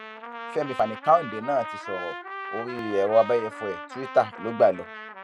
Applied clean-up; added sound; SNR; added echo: none; Trumpet; 11 dB; none.